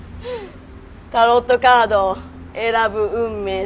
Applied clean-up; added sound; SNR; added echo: none; Gull, seagull; 18 dB; none.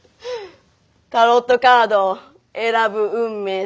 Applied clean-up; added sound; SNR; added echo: none; none; none; none.